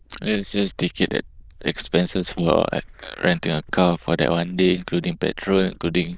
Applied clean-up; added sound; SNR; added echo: neural diffusion model UNIVERSE++.